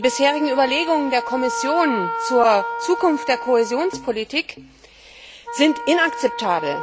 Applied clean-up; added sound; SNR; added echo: none; Wind instrument, woodwind instrument; 8 dB; none.